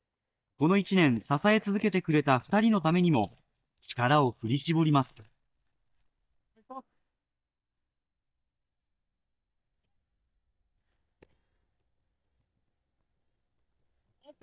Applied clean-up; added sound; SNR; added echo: neural mask model DeepFilterNet 3.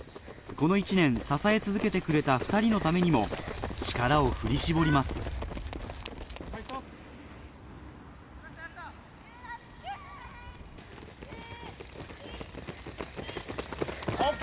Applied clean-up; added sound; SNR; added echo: none; none; none; none.